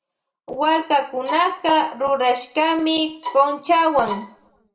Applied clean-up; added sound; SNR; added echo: none; Bowed string instrument; 13 dB; reverberation time 0.5 s.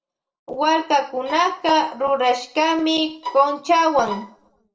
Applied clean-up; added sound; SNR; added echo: neural separator model SepFormer DNS4.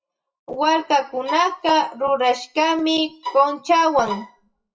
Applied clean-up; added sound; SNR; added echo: classical method WPE with log-MMSE.